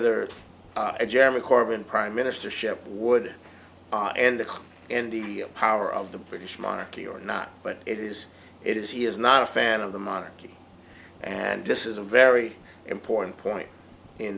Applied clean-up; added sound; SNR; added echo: none; none; none; none.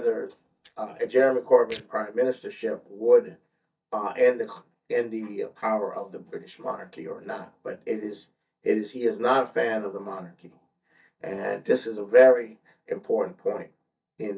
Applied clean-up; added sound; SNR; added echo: neural mask model DeepFilterNet 3.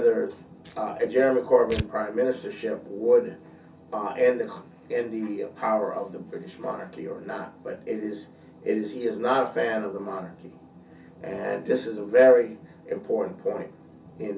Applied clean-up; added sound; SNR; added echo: none; Tearing; 13 dB; reverberation time 0.3 s.